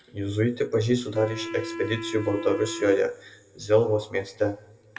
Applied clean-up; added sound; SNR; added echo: none; Wind instrument, woodwind instrument; 10 dB; reverberation time 1.3 s.